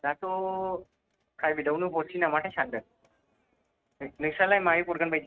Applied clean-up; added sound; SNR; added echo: neural mask model RNNoise.